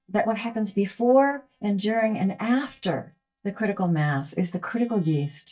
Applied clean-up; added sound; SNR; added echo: neural mask model DeepFilterNet 3.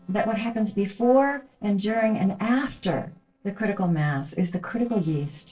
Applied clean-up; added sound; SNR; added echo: neural separator model SepFormer DNS4.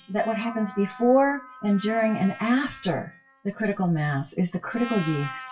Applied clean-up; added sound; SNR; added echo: classical method WPE with log-MMSE.